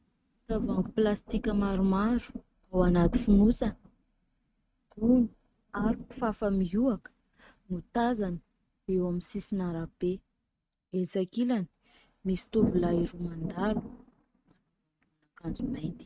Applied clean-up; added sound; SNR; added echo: neural mask model RNNoise.